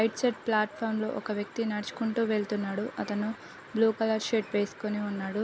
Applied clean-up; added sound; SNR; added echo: none; none; none; none.